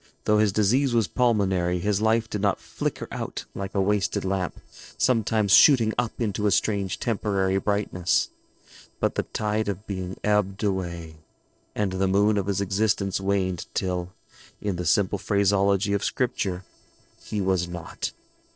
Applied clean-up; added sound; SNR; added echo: neural separator model SepFormer DNS4.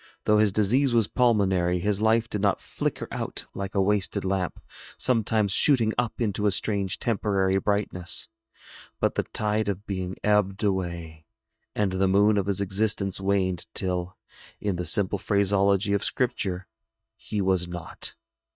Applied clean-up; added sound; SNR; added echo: neural mask model DeepFilterNet 3.